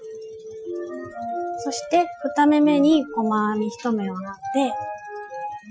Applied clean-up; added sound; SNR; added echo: classical method Wiener filter.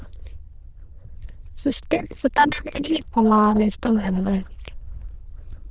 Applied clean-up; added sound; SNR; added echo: neural diffusion model UNIVERSE++.